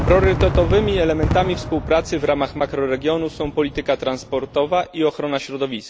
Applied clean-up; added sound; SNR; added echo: none; Fireworks; 6 dB; none.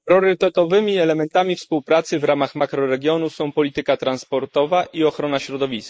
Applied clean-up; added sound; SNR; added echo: neural mask model Resemble Enhance denoiser.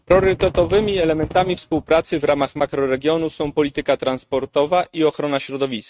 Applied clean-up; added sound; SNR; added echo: neural mask model RNNoise.